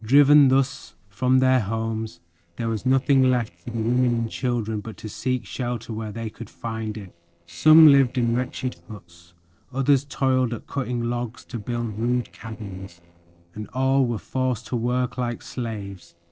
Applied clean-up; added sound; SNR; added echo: neural separator model SepFormer DNS4.